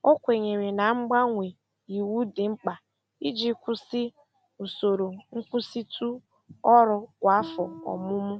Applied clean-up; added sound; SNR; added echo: none; Guitar; 15 dB; none.